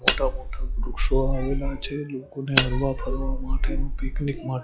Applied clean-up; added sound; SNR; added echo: classical method log-MMSE.